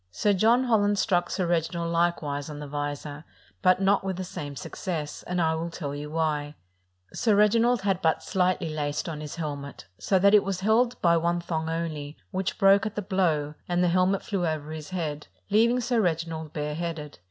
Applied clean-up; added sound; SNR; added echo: none; none; none; none.